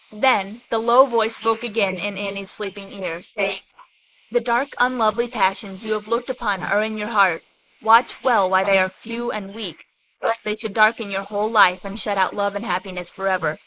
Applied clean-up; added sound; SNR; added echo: neural mask model Resemble Enhance denoiser.